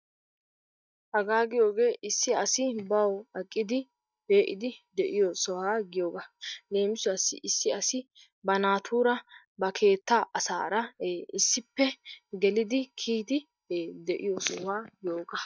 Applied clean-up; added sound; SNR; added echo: neural mask model DeepFilterNet 3.